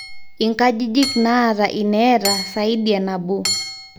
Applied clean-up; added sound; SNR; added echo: none; Hammer / Chink, clink; 10 dB; none.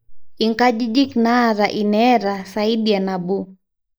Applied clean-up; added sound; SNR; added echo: neural mask model Resemble Enhance denoiser.